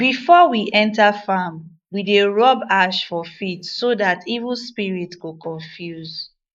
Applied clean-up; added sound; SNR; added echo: neural mask model Resemble Enhance denoiser.